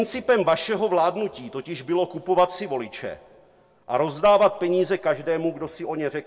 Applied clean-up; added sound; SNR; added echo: none; none; none; reverberation time 1.7 s.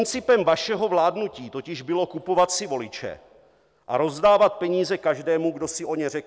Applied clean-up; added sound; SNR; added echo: none; none; none; none.